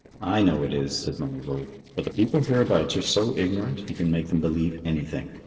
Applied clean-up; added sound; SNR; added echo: neural separator model SepFormer DNS4.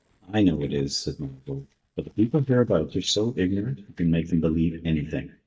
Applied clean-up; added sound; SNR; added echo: neural mask model DeepFilterNet 3.